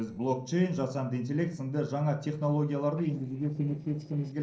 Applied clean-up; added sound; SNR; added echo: neural separator model SepFormer DNS4.